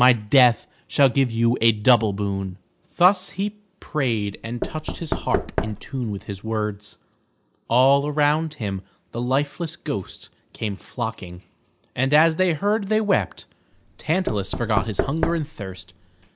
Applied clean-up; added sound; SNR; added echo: none; Knock / Wood; 6 dB; none.